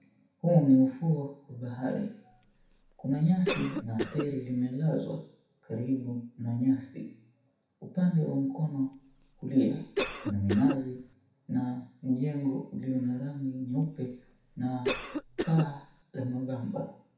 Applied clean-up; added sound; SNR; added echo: none; Cough; 7 dB; reverberation time 0.7 s.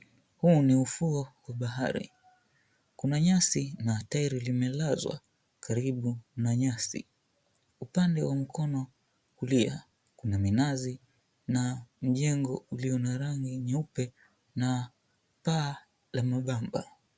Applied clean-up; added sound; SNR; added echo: none; none; none; none.